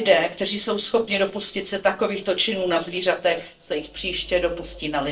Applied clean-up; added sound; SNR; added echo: neural separator model SepFormer DNS4.